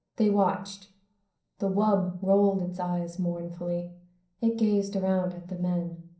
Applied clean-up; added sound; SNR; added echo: none; none; none; reverberation time 0.6 s.